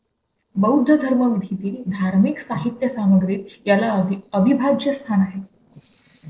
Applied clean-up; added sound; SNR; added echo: neural separator model SepFormer DNS4.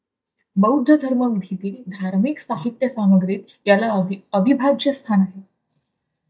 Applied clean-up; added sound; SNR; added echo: neural mask model DeepFilterNet 3.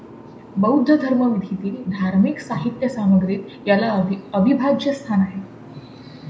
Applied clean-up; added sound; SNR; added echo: none; Boat, Water vehicle; 19 dB; reverberation time 0.5 s.